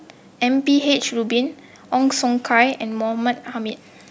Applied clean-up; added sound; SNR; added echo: none; none; none; none.